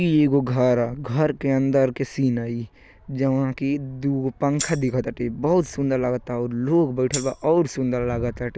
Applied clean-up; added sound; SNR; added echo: none; Tambourine; 10 dB; none.